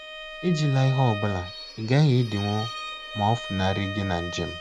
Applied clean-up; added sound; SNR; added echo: none; Bowed string instrument; 11 dB; none.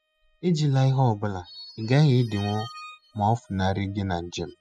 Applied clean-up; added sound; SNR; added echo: classical method spectral subtraction.